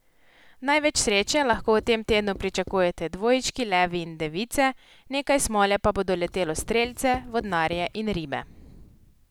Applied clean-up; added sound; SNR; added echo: none; Writing; 17 dB; none.